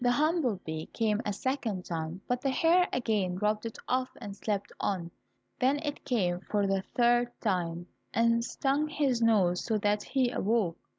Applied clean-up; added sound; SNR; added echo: none; none; none; none.